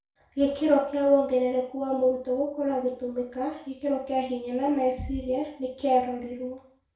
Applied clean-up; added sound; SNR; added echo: none; none; none; reverberation time 0.5 s.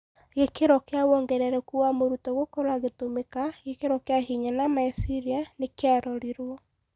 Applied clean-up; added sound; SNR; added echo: none; none; none; none.